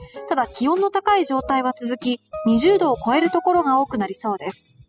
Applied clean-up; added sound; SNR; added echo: classical method spectral subtraction.